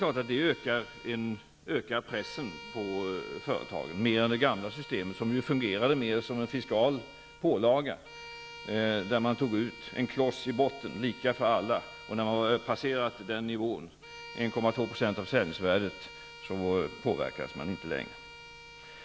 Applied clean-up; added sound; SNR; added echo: none; Bowed string instrument; 17 dB; none.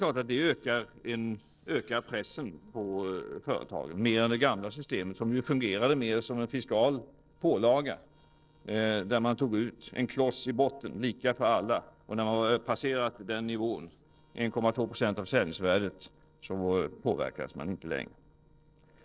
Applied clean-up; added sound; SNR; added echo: neural separator model SepFormer DNS4.